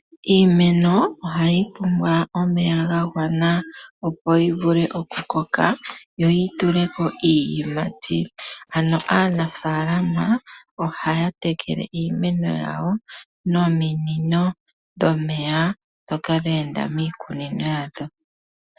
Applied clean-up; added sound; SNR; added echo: none; Shatter; 20 dB; none.